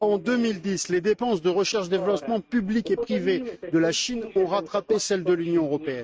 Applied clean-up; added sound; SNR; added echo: neural mask model RNNoise.